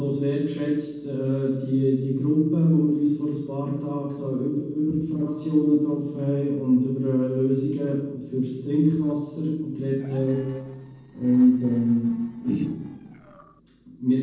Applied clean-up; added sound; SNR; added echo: neural separator model SepFormer DNS4.